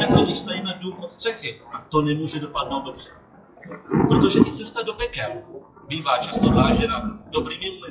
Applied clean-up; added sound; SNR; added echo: classical method WPE with log-MMSE.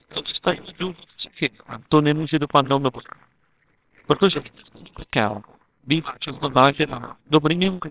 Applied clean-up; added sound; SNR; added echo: neural separator model SepFormer WHAMR!.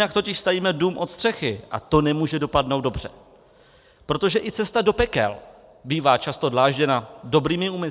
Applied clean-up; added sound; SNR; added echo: none; none; none; none.